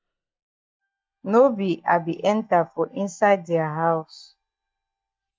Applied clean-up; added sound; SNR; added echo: neural mask model DeepFilterNet 3.